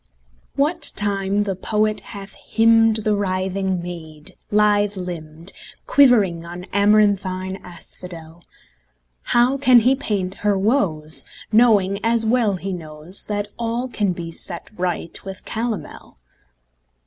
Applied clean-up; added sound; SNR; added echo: none; none; none; none.